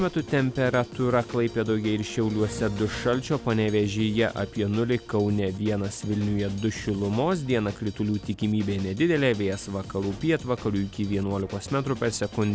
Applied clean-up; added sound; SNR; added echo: none; Drum kit; 19 dB; none.